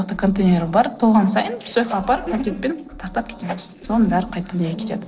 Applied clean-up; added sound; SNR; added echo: neural separator model SepFormer DNS4.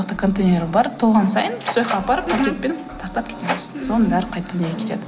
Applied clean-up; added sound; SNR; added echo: none; Door; 12 dB; none.